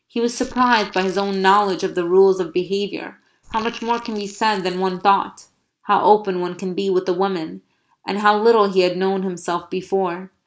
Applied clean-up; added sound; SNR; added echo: neural mask model Resemble Enhance denoiser.